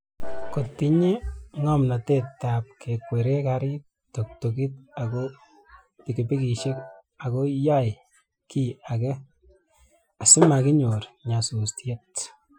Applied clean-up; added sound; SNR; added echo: classical method Wiener filter.